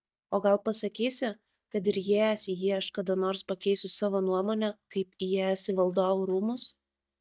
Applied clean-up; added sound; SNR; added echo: neural mask model DeepFilterNet 3.